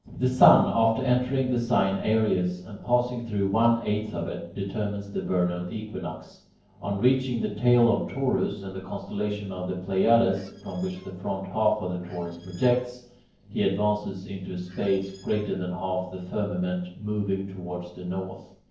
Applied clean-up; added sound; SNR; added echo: neural separator model SepFormer DNS4.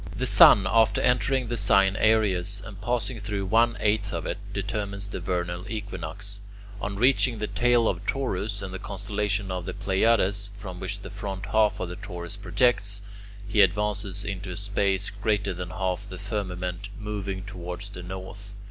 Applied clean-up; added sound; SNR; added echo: none; none; none; none.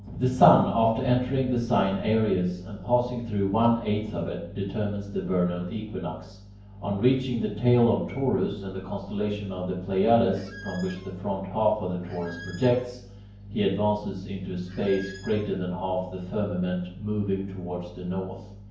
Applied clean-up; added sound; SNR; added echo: none; Squeak; 19 dB; reverberation time 0.9 s.